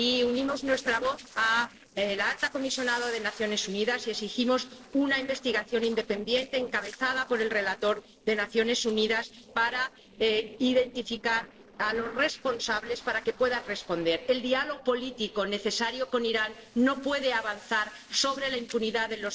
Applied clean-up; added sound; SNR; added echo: neural separator model SepFormer DNS4.